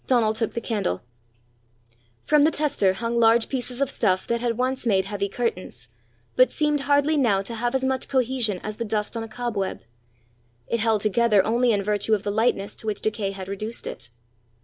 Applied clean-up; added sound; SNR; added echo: none; none; none; none.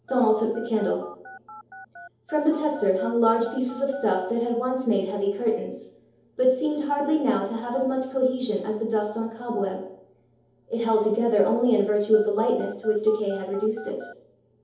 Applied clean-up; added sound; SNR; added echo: none; Telephone; 19 dB; reverberation time 0.8 s.